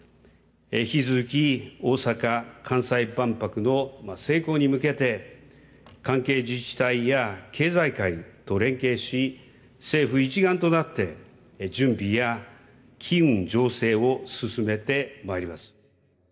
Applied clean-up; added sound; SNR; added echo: none; none; none; reverberation time 1.1 s.